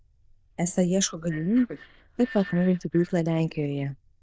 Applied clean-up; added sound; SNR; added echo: neural diffusion model UNIVERSE++.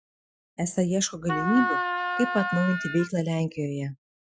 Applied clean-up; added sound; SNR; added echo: classical method Wiener filter.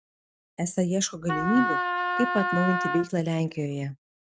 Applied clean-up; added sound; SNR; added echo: neural mask model RNNoise.